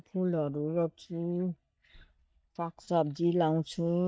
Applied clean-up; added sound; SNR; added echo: neural mask model DeepFilterNet 3.